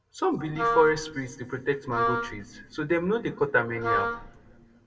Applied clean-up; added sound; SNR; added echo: none; Wind instrument, woodwind instrument; 2 dB; reverberation time 1.4 s.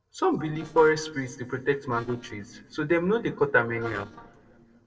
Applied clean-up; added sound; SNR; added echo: neural separator model SepFormer DNS4.